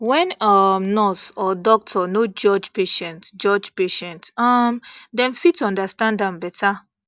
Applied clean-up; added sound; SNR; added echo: none; none; none; none.